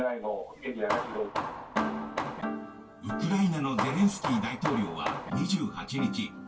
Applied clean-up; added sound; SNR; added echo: none; Hammer; 4 dB; reverberation time 0.2 s.